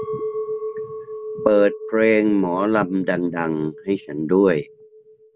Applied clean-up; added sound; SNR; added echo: none; Chink, clink; 11 dB; none.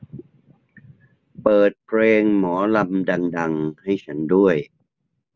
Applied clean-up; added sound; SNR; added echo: none; none; none; none.